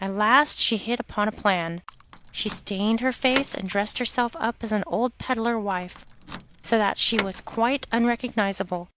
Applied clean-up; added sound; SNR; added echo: none; Door / Car; 13 dB; none.